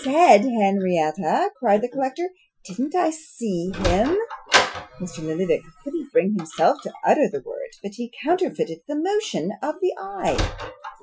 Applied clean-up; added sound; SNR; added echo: classical method Wiener filter.